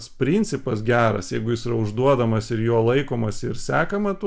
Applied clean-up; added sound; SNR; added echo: none; none; none; none.